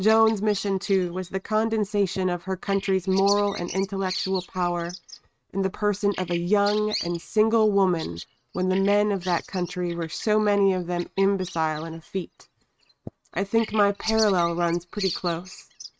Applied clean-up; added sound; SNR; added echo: neural mask model RNNoise.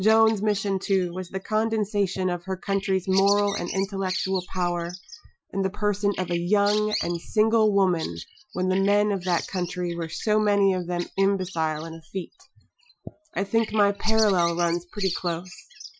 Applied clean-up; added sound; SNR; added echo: classical method Wiener filter.